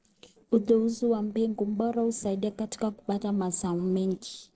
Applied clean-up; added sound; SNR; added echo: neural separator model SepFormer DNS4.